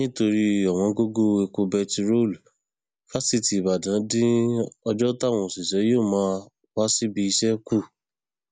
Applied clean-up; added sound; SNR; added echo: none; none; none; none.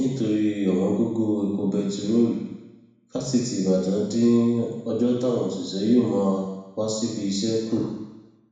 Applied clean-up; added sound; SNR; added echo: none; none; none; reverberation time 1.1 s.